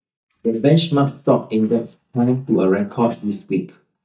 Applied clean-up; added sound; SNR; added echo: neural mask model DeepFilterNet 3.